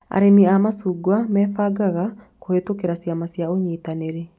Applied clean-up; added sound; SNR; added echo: none; none; none; none.